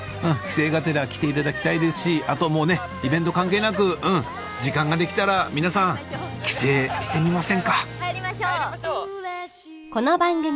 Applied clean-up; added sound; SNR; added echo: none; none; none; none.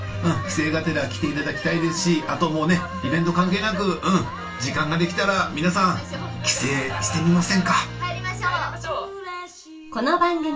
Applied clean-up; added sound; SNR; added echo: none; none; none; reverberation time 0.2 s.